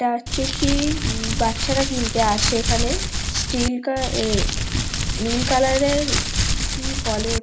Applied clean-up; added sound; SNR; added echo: none; Crumpling, crinkling; -1 dB; reverberation time 0.4 s.